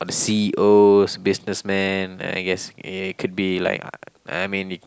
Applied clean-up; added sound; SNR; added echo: none; none; none; none.